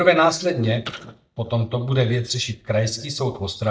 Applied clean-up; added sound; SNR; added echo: neural mask model DeepFilterNet 3.